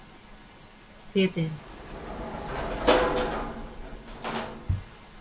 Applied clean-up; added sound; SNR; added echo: none; Sliding door / Slam; -3 dB; none.